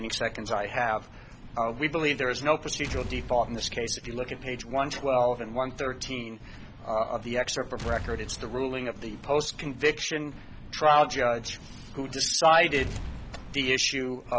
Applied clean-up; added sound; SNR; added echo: none; Explosion; 15 dB; none.